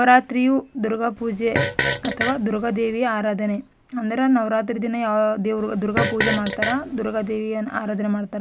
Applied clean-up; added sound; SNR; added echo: none; Fart; 4 dB; none.